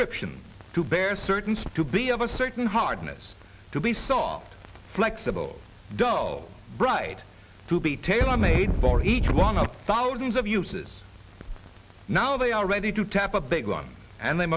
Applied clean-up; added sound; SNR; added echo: none; Wind; -4 dB; none.